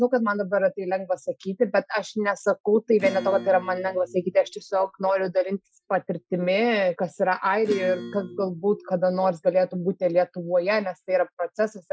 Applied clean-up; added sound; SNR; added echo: classical method Wiener filter.